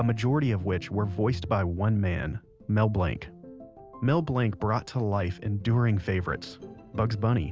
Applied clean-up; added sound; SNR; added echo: none; none; none; none.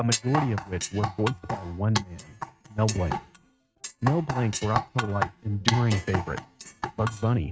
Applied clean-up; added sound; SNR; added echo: neural mask model RNNoise.